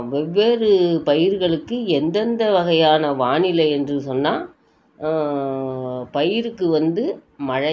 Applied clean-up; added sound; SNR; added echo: none; none; none; none.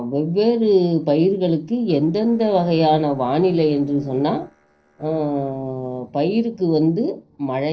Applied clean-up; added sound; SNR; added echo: neural separator model SepFormer DNS4.